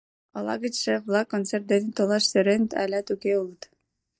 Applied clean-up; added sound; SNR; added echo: neural mask model DeepFilterNet 3.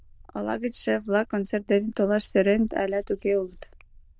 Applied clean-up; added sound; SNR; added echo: neural diffusion model UNIVERSE++.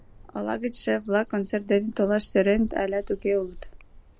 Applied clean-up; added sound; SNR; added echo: none; Bird vocalization, bird call, bird song; 18 dB; none.